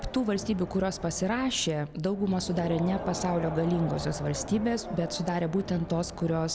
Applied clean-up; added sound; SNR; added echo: none; Crowd; 11 dB; none.